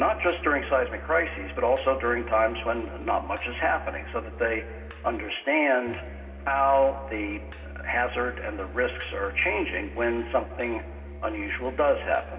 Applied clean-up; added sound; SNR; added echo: none; Musical instrument; 13 dB; reverberation time 1.6 s.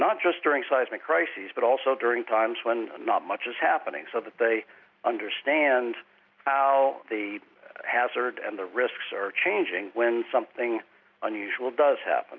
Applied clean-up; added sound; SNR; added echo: none; none; none; none.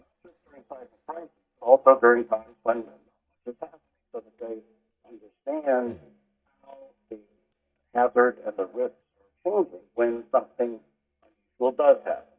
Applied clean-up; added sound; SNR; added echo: neural mask model DeepFilterNet 3.